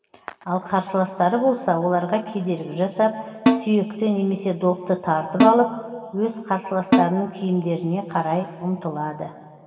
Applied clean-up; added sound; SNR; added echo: none; Snare drum; 2 dB; reverberation time 2.5 s.